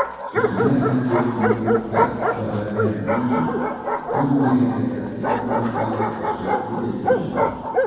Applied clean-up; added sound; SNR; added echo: none; Bark; 0 dB; reverberation time 2.0 s.